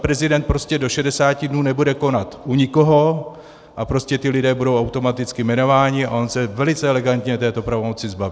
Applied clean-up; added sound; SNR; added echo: none; none; none; none.